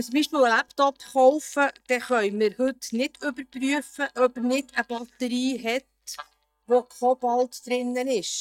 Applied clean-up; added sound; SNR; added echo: neural mask model DeepFilterNet 3.